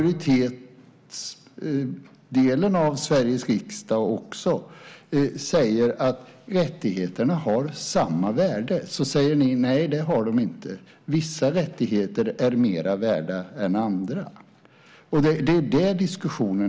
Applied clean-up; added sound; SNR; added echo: none; none; none; none.